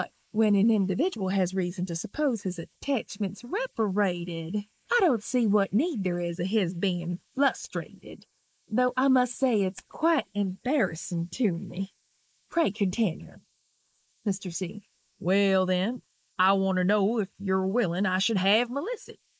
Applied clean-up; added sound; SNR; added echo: neural mask model Resemble Enhance denoiser.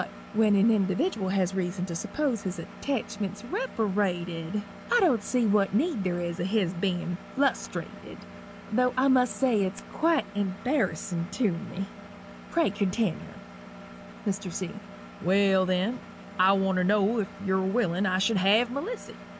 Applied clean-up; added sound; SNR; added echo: none; Engine; 16 dB; none.